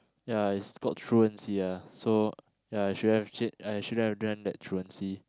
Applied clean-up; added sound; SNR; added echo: none; none; none; none.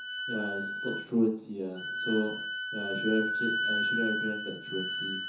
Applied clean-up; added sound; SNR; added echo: none; Wind instrument, woodwind instrument; 1 dB; reverberation time 0.6 s.